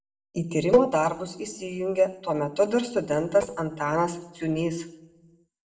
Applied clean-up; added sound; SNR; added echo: neural separator model SepFormer DNS4.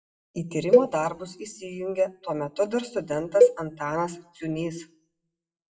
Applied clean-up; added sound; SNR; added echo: classical method WPE with log-MMSE.